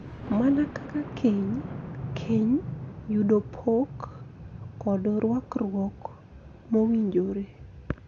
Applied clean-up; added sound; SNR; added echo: none; Thunder; 17 dB; none.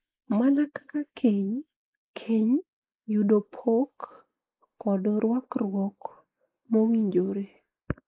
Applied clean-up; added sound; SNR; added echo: neural mask model Resemble Enhance denoiser.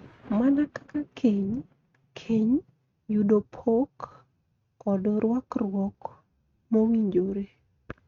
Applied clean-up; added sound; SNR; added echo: neural mask model RNNoise.